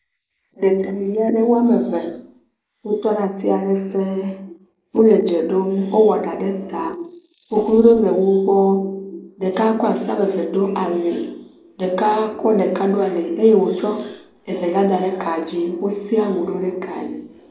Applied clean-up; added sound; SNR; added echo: neural mask model Resemble Enhance denoiser.